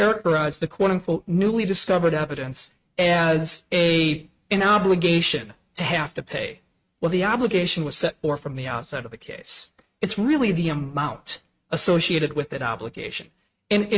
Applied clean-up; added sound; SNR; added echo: neural mask model RNNoise.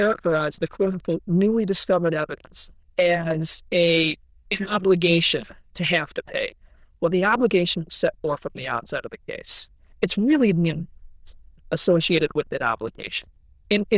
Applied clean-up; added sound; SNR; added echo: neural diffusion model UNIVERSE++.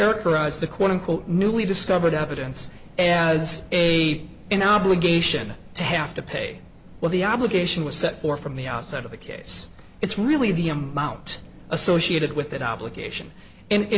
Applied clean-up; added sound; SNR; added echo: none; Rain; 20 dB; none.